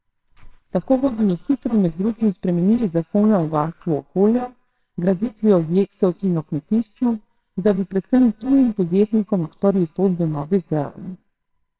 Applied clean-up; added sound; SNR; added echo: neural separator model SepFormer WHAMR!.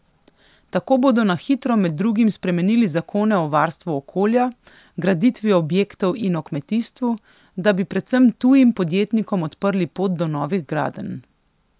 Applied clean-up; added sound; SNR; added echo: none; none; none; none.